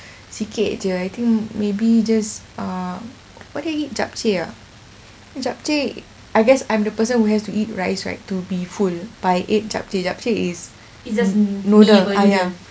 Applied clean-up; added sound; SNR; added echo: none; none; none; none.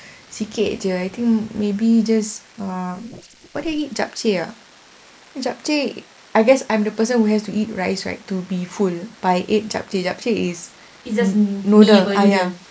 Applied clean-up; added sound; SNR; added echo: neural mask model Resemble Enhance denoiser.